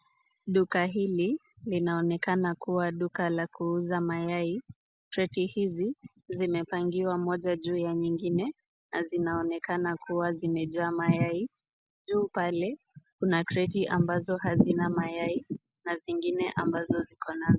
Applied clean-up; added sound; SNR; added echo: none; none; none; none.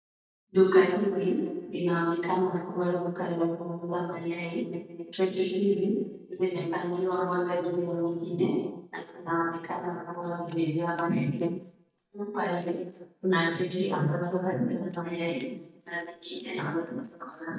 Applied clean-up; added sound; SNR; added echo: neural mask model DeepFilterNet 3.